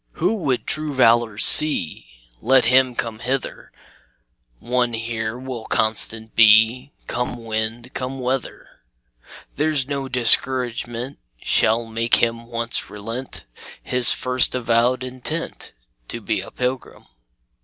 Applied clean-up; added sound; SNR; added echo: none; none; none; none.